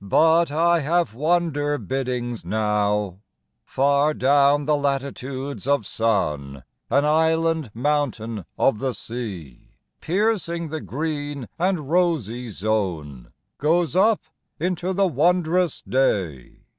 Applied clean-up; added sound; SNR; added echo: none; none; none; none.